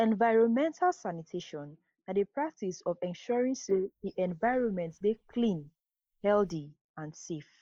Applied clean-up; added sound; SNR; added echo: neural mask model Resemble Enhance denoiser.